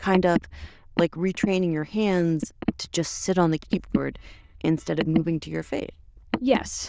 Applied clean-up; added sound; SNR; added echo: neural diffusion model UNIVERSE++.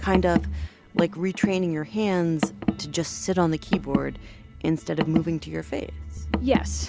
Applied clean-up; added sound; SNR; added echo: none; Car; 3 dB; none.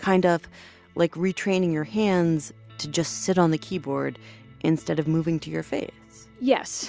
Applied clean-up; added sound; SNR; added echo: none; none; none; none.